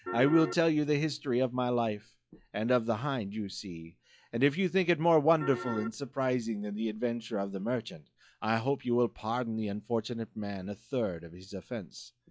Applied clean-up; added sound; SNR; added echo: classical method log-MMSE.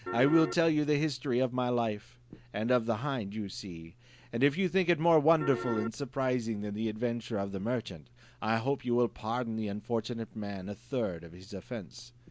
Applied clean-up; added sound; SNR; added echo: none; Piano; 5 dB; none.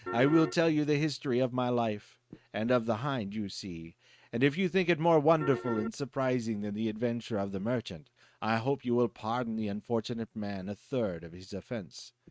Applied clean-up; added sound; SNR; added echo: neural mask model RNNoise.